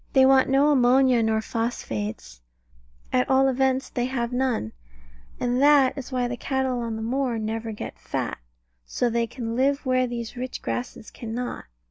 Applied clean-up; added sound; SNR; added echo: none; none; none; none.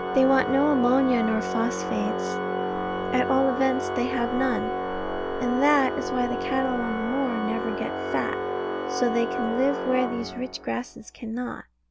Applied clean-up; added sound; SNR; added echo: none; Organ; 3 dB; none.